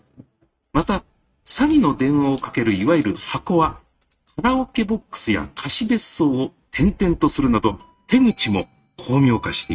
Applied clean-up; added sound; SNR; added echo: neural mask model RNNoise.